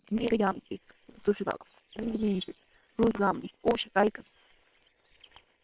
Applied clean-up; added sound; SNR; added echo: neural separator model SepFormer WHAM!.